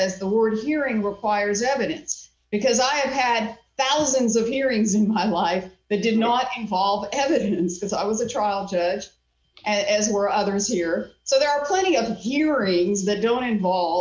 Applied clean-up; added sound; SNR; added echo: none; none; none; none.